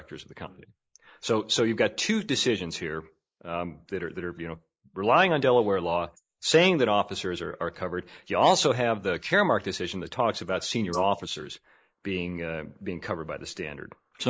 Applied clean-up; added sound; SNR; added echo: neural mask model Resemble Enhance denoiser.